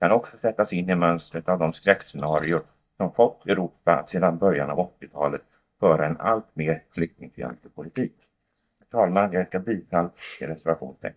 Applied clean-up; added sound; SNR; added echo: neural mask model DeepFilterNet 3.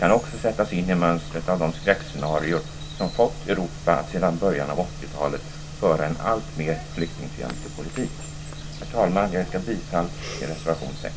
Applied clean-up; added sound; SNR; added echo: none; Bird vocalization, bird call, bird song; 16 dB; reverberation time 0.2 s.